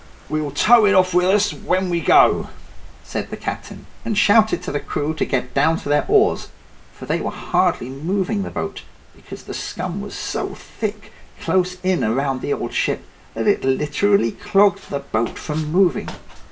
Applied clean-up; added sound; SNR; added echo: none; Wind; 16 dB; reverberation time 0.2 s.